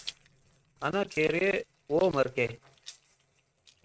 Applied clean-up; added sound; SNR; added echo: neural mask model RNNoise.